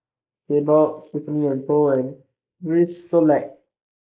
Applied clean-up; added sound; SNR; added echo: neural mask model Resemble Enhance denoiser.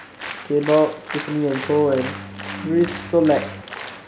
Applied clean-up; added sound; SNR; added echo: none; Applause + Organ; 11 dB; none.